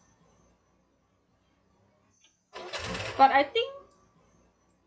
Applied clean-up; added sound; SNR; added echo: classical method log-MMSE.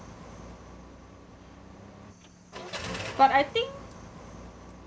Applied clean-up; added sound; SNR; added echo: none; Car; 11 dB; none.